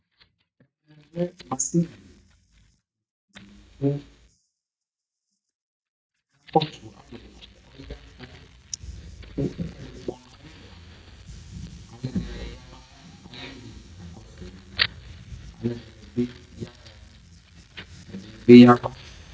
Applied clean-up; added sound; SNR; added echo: neural mask model DeepFilterNet 3.